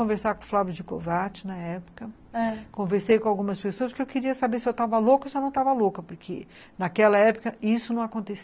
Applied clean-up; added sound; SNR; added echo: none; none; none; none.